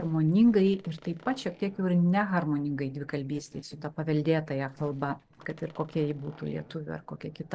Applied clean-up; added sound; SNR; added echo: neural separator model SepFormer DNS4.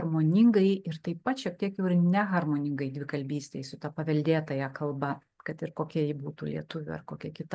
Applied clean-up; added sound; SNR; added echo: none; none; none; none.